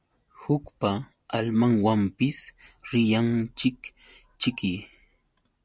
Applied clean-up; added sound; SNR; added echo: none; none; none; none.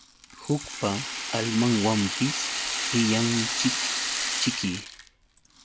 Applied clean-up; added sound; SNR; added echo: none; Rattle (instrument); 3 dB; none.